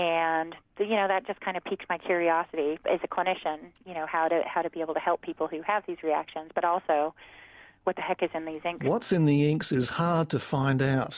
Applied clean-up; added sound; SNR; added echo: none; none; none; none.